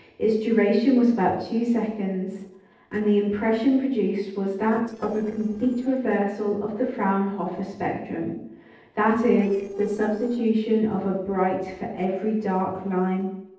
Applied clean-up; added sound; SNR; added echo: neural separator model SepFormer DNS4.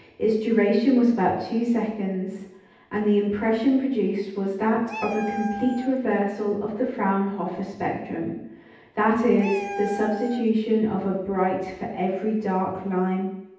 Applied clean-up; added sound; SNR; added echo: none; Meow; 13 dB; reverberation time 0.9 s.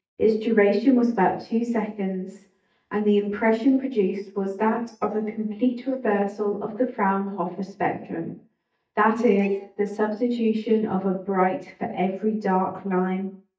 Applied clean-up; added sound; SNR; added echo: neural mask model DeepFilterNet 3.